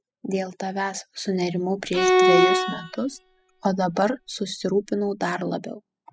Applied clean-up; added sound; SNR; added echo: classical method spectral subtraction.